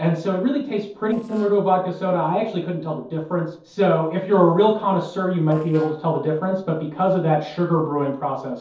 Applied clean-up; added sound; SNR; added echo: neural separator model SepFormer DNS4.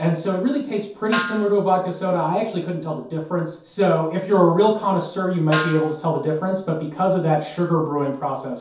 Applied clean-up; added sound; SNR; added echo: none; Snare drum; 10 dB; reverberation time 0.6 s.